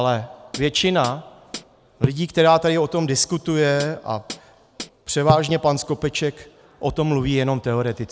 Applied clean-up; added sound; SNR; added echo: none; Hi-hat; 9 dB; none.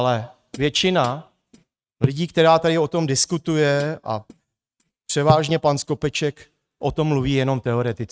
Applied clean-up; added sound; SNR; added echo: neural mask model RNNoise.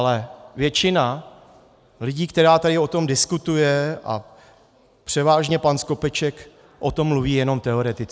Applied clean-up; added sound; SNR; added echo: none; none; none; none.